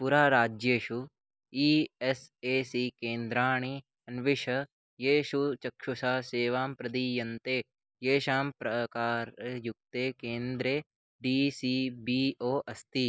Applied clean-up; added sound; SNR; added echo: neural mask model Resemble Enhance denoiser.